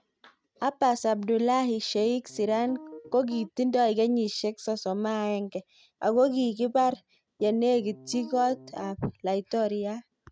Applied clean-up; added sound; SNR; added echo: neural mask model RNNoise.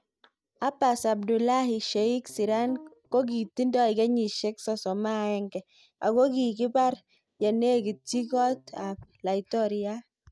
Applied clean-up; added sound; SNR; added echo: neural mask model DeepFilterNet 3.